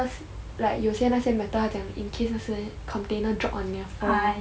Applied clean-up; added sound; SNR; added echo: none; none; none; none.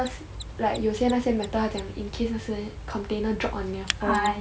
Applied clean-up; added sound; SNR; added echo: none; Mechanisms; 15 dB; none.